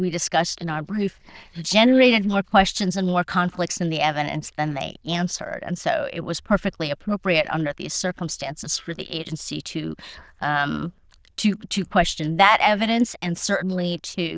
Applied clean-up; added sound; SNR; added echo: neural diffusion model UNIVERSE++.